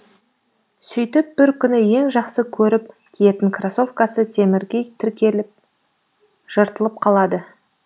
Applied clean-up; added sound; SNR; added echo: none; none; none; none.